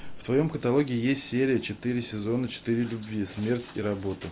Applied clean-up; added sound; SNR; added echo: none; none; none; none.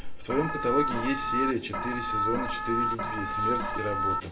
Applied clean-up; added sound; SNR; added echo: none; Alarm; -2 dB; reverberation time 0.7 s.